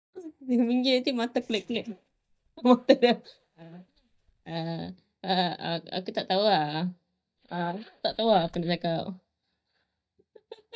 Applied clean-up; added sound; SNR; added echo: neural mask model DeepFilterNet 3.